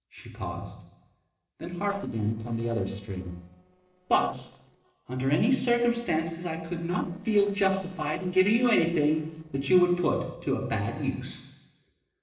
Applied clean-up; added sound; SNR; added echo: neural separator model SepFormer DNS4.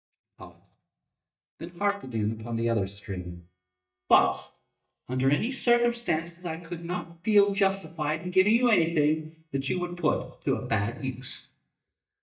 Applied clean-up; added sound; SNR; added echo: neural mask model DeepFilterNet 3.